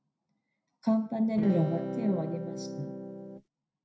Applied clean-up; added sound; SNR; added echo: none; Electric guitar / Strum; 4 dB; reverberation time 0.5 s.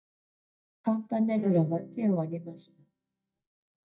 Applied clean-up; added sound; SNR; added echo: neural mask model DeepFilterNet 3.